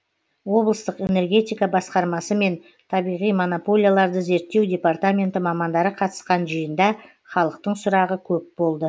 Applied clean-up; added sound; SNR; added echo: none; none; none; none.